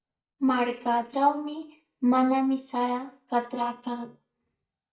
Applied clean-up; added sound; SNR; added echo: neural mask model DeepFilterNet 3.